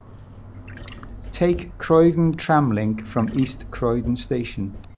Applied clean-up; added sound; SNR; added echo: none; Trickle, dribble / Chirp, tweet; 15 dB; none.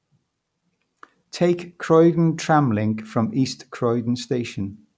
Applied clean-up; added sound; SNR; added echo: none; none; none; none.